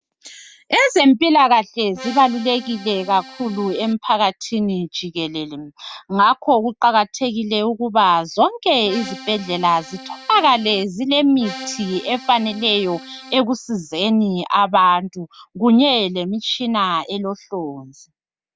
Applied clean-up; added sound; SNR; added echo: none; Accordion; 16 dB; none.